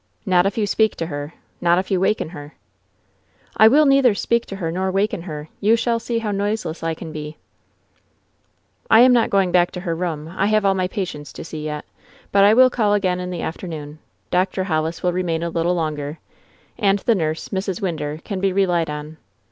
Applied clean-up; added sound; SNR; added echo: none; none; none; none.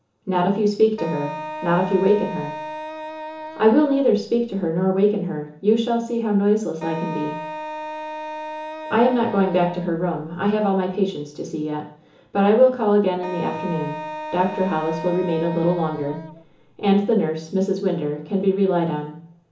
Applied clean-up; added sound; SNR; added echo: none; Wind instrument, woodwind instrument; 11 dB; reverberation time 0.8 s.